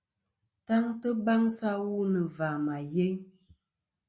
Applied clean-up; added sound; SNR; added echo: none; none; none; none.